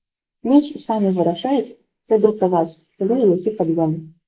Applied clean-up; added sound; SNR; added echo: neural mask model Resemble Enhance denoiser.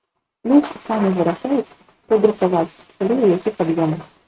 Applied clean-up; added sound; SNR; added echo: neural mask model RNNoise.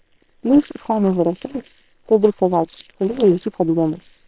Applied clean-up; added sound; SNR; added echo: neural separator model SepFormer WHAM!.